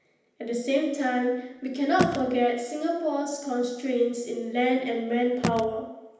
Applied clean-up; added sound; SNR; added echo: none; Telephone; 7 dB; reverberation time 0.9 s.